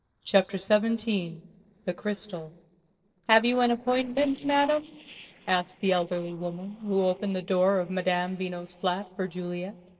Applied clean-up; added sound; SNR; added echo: neural separator model SepFormer DNS4.